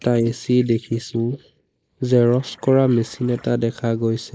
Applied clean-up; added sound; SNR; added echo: neural mask model Resemble Enhance denoiser.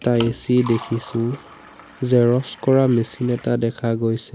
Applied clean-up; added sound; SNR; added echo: none; Liquid; 19 dB; none.